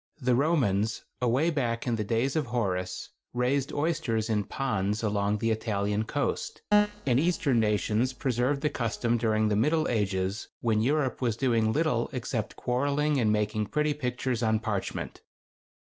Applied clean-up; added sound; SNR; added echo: neural separator model SepFormer DNS4.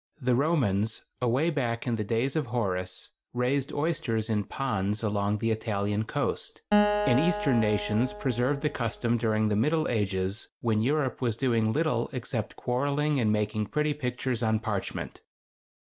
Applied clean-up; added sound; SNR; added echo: none; Acoustic guitar; 4 dB; none.